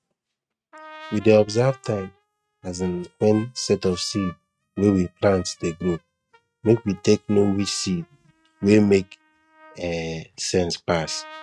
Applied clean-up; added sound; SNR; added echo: neural mask model RNNoise.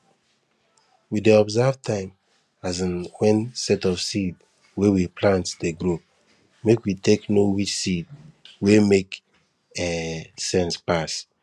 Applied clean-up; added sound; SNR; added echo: none; none; none; none.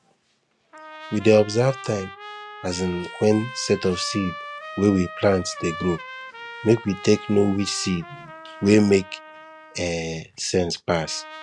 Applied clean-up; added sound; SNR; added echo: none; Trumpet; 15 dB; none.